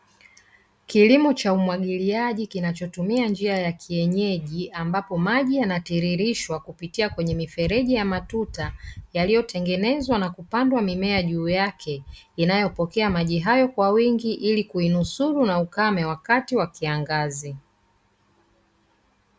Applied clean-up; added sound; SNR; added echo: none; none; none; none.